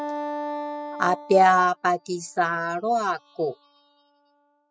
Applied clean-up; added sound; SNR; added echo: classical method spectral subtraction.